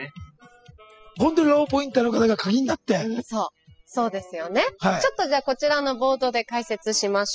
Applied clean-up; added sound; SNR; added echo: classical method spectral subtraction.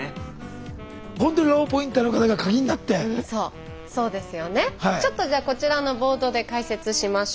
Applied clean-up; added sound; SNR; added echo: none; Car + Wind instrument, woodwind instrument; 17 dB; none.